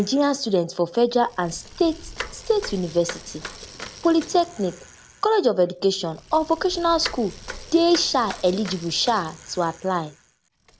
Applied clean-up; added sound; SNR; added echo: none; Bicycle; 16 dB; none.